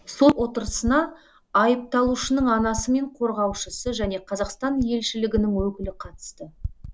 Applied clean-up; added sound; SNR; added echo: none; Typing; 13 dB; none.